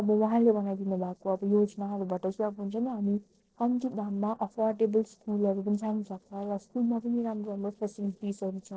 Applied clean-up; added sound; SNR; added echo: neural separator model SepFormer DNS4.